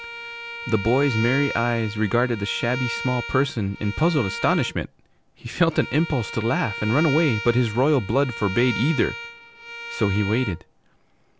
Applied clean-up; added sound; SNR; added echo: none; Bowed string instrument; 10 dB; none.